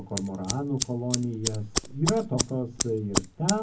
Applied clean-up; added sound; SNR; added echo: none; Scissors; 3 dB; reverberation time 0.3 s.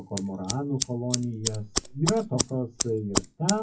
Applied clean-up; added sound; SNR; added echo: classical method WPE with log-MMSE.